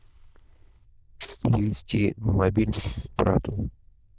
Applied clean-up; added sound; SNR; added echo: neural diffusion model UNIVERSE++.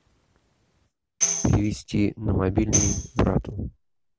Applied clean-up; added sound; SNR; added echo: none; Tambourine; 5 dB; none.